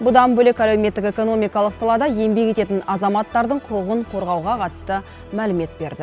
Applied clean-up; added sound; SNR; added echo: none; none; none; none.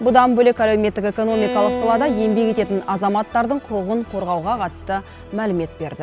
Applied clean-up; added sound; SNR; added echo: none; Bowed string instrument; 9 dB; none.